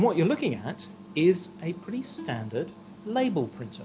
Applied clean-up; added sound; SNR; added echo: none; Plucked string instrument; 19 dB; none.